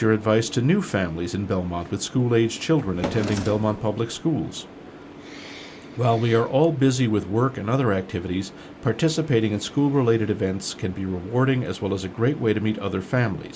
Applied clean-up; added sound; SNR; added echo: none; Drawer open or close; 9 dB; none.